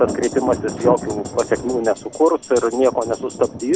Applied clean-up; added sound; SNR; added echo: none; Thunder + Tambourine; 9 dB; none.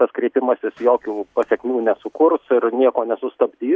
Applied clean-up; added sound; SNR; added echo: none; none; none; none.